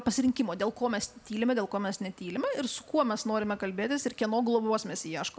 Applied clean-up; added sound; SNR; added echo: none; none; none; none.